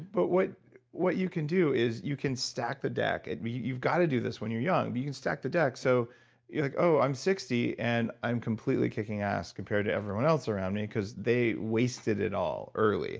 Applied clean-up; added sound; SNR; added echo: none; none; none; none.